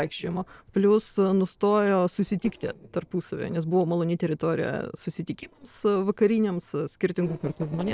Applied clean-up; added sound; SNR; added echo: neural separator model SepFormer DNS4.